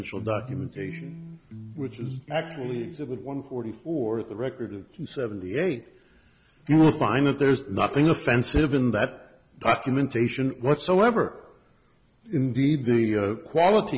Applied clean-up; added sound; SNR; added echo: none; Electric guitar; 13 dB; none.